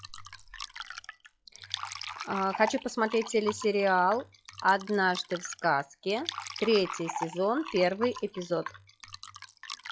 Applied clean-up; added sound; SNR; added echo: classical method log-MMSE.